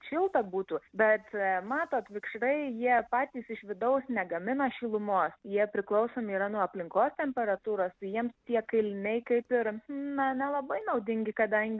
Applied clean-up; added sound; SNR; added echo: none; none; none; none.